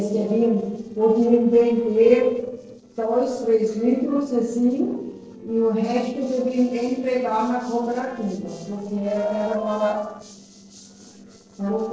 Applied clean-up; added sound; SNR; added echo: neural separator model SepFormer DNS4.